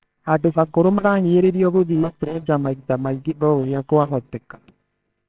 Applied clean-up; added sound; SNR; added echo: neural separator model SepFormer WHAMR!.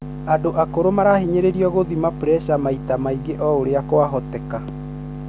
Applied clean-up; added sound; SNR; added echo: none; none; none; none.